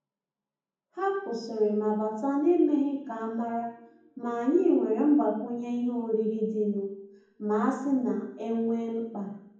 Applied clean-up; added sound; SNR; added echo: none; none; none; reverberation time 1.2 s.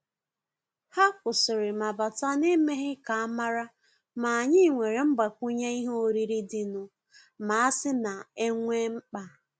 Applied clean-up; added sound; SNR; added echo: none; none; none; none.